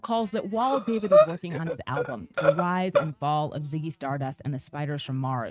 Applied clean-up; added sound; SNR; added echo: neural mask model RNNoise.